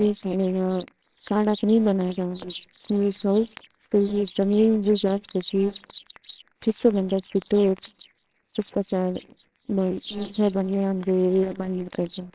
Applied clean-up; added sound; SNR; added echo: neural separator model SepFormer WHAMR!.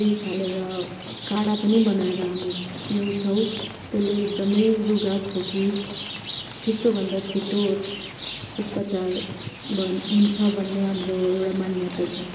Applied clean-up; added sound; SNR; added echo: none; Rain; 11 dB; reverberation time 1.1 s.